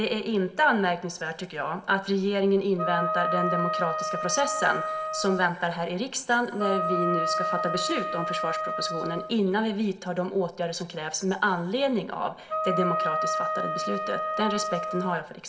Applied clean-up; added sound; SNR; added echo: none; Wind instrument, woodwind instrument; 1 dB; reverberation time 0.8 s.